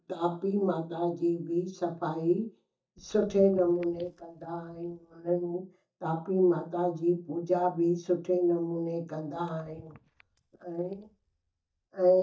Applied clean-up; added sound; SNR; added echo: neural mask model DeepFilterNet 3.